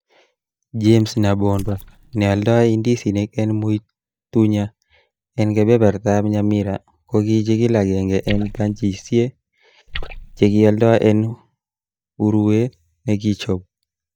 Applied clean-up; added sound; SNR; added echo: neural mask model DeepFilterNet 3.